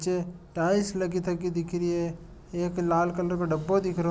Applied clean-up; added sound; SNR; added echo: none; none; none; none.